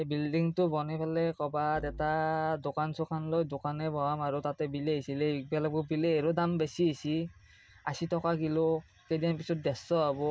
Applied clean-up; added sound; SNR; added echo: none; Musical instrument; 20 dB; none.